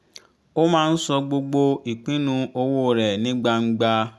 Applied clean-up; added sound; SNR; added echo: none; none; none; none.